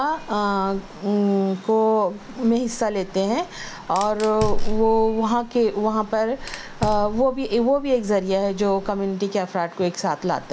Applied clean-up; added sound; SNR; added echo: none; Fire; 9 dB; none.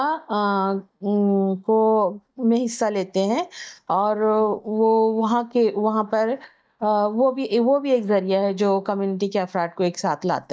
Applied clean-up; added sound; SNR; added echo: neural mask model DeepFilterNet 3.